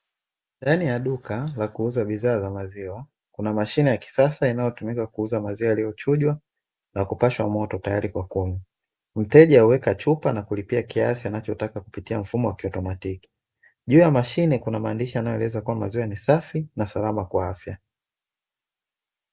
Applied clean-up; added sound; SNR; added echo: none; none; none; none.